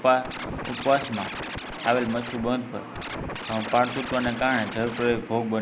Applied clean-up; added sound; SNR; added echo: none; Scratching (performance technique); 8 dB; none.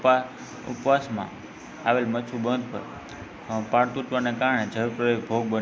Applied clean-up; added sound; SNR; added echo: none; none; none; none.